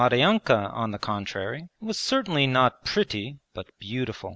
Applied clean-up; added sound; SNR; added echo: none; none; none; none.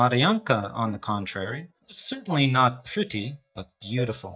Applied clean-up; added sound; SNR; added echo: neural mask model DeepFilterNet 3.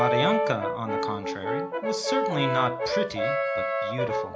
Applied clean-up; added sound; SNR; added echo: none; Brass instrument; -3 dB; reverberation time 0.4 s.